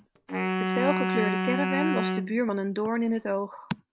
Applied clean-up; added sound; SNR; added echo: none; Wind instrument, woodwind instrument; 0 dB; none.